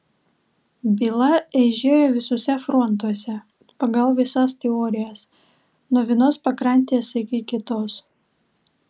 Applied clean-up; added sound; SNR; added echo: none; none; none; none.